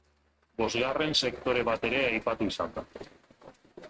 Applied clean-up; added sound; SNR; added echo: neural mask model RNNoise.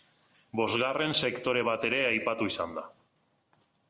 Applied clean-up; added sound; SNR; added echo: none; none; none; none.